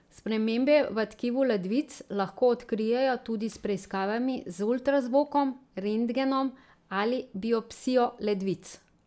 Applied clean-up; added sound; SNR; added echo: none; none; none; none.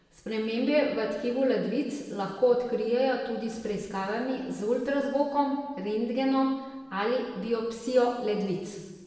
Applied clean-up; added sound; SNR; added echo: none; none; none; reverberation time 1.2 s.